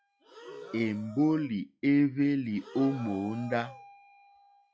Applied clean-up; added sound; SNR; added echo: classical method log-MMSE.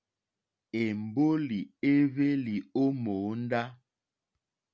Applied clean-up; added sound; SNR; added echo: none; none; none; none.